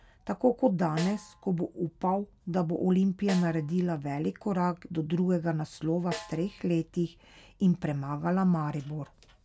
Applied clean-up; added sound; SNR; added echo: none; Snare drum; 18 dB; none.